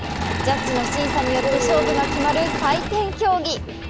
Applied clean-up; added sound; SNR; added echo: none; Engine / Mechanisms; 4 dB; none.